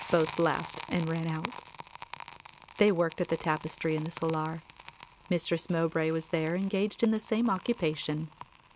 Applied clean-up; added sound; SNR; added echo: none; Crackle; 14 dB; none.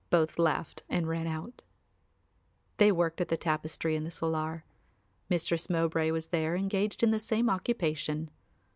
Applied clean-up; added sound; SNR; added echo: none; none; none; none.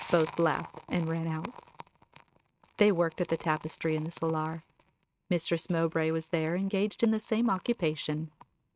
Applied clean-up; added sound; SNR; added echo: neural mask model RNNoise.